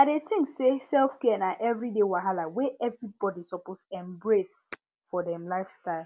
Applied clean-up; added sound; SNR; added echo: none; none; none; none.